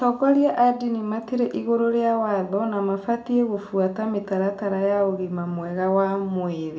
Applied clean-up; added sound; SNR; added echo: none; none; none; reverberation time 0.4 s.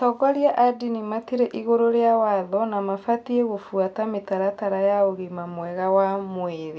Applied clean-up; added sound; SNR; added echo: none; none; none; none.